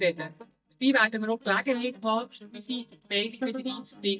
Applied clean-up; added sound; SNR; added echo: neural mask model DeepFilterNet 3.